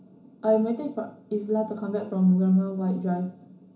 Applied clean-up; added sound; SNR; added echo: none; none; none; reverberation time 0.3 s.